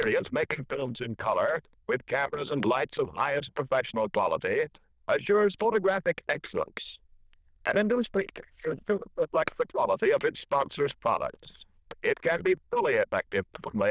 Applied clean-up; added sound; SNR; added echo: neural diffusion model UNIVERSE++.